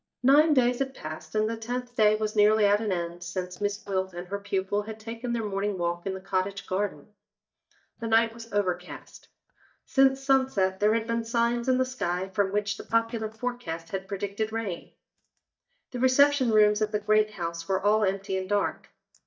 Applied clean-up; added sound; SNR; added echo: neural mask model DeepFilterNet 3.